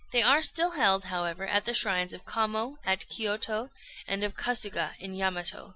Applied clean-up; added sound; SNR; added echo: none; none; none; none.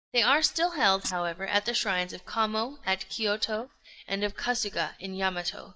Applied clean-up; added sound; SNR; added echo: neural mask model DeepFilterNet 3.